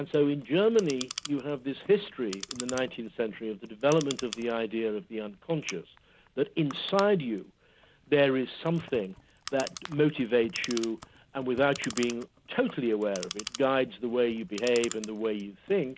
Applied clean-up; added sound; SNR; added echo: none; Clock; 16 dB; none.